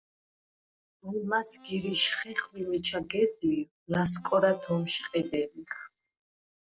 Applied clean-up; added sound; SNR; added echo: neural separator model SepFormer DNS4.